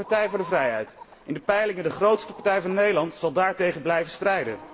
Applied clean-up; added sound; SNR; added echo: none; Chicken, rooster; 20 dB; reverberation time 1.1 s.